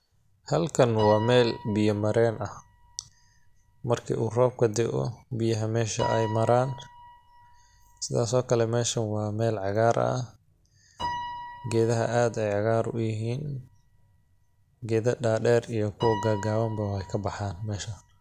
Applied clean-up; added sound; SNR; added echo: none; Piano; 15 dB; none.